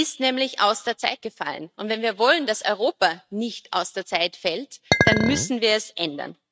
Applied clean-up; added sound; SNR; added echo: neural mask model RNNoise.